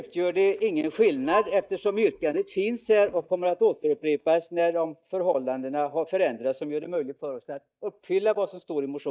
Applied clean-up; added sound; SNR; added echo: neural mask model DeepFilterNet 3.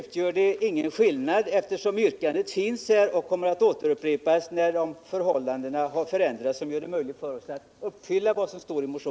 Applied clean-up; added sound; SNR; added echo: none; none; none; none.